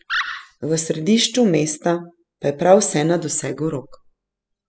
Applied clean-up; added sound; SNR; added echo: classical method spectral subtraction.